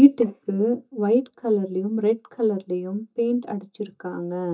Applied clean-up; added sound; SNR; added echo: neural mask model DeepFilterNet 3.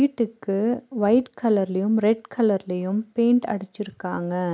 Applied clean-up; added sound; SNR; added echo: none; none; none; none.